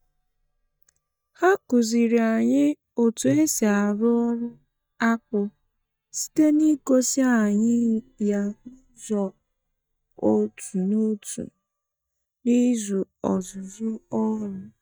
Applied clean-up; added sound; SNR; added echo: neural mask model DeepFilterNet 3.